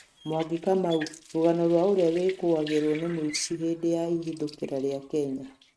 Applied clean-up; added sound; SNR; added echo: neural mask model RNNoise.